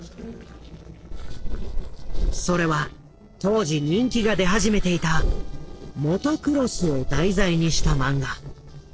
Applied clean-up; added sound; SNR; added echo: neural separator model SepFormer DNS4.